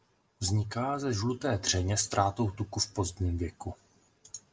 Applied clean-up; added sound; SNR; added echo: none; none; none; none.